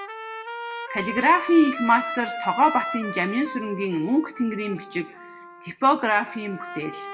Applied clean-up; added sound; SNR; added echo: none; Trumpet; 10 dB; reverberation time 0.6 s.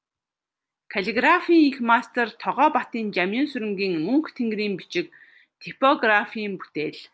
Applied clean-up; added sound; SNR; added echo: none; none; none; none.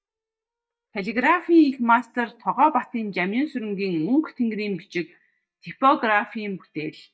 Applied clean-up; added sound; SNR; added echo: neural mask model DeepFilterNet 3.